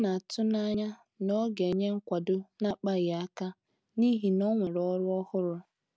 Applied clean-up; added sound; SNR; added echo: none; none; none; none.